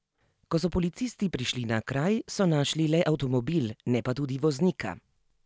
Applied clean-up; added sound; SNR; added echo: none; none; none; none.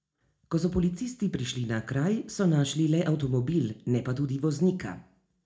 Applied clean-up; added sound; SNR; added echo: none; none; none; reverberation time 0.4 s.